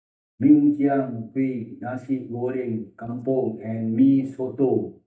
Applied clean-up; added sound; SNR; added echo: neural mask model DeepFilterNet 3.